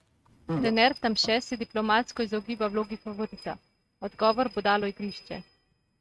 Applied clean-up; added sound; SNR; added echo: neural mask model RNNoise.